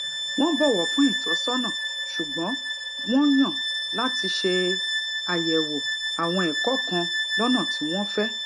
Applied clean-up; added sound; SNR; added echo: none; Bowed string instrument; 2 dB; none.